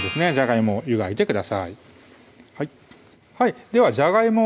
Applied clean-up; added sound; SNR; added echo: none; none; none; none.